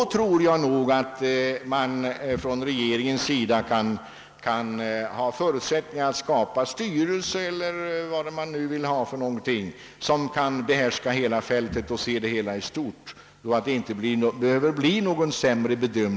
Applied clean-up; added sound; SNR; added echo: none; none; none; none.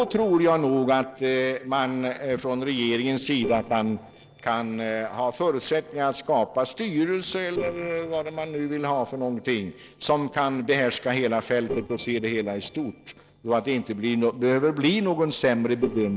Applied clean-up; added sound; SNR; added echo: neural separator model SepFormer DNS4.